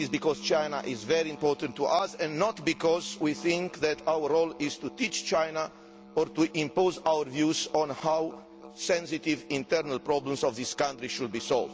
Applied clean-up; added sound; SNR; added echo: none; Musical instrument; 18 dB; none.